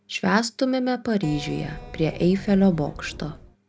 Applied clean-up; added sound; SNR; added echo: none; Keyboard (musical); 15 dB; none.